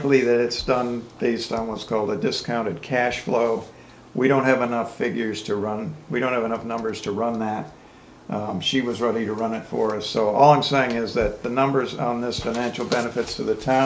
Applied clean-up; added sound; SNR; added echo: none; none; none; none.